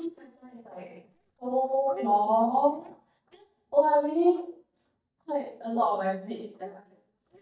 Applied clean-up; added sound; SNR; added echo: neural mask model DeepFilterNet 3.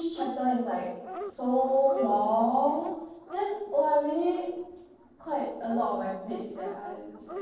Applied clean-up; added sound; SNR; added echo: neural separator model SepFormer DNS4.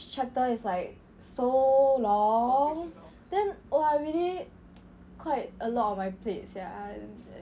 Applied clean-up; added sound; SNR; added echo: none; none; none; none.